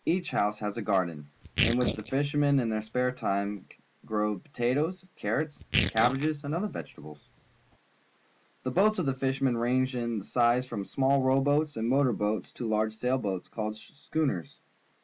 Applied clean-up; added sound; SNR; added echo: neural mask model Resemble Enhance denoiser.